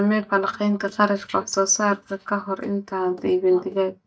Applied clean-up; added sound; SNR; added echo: neural mask model DeepFilterNet 3.